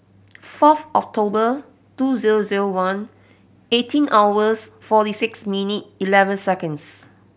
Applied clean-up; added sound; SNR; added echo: none; none; none; none.